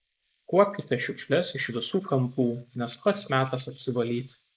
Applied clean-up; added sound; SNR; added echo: neural mask model Resemble Enhance denoiser.